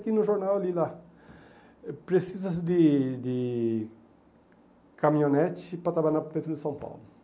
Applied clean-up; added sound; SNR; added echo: none; none; none; none.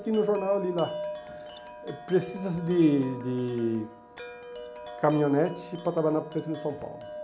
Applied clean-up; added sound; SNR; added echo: none; Wind chime; 13 dB; none.